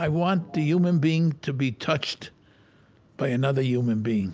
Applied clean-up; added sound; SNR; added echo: none; Organ; 17 dB; none.